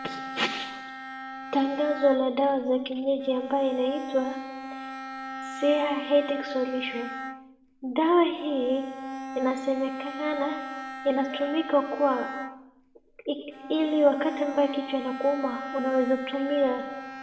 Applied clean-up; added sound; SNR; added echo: none; Bowed string instrument; 11 dB; reverberation time 1.0 s.